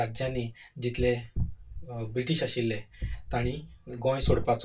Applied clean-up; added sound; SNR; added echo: none; none; none; reverberation time 0.2 s.